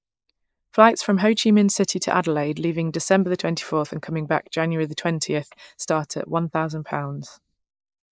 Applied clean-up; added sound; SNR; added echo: neural mask model Resemble Enhance denoiser.